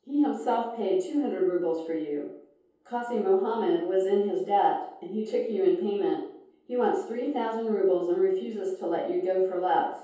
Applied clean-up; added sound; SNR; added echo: none; none; none; reverberation time 0.7 s.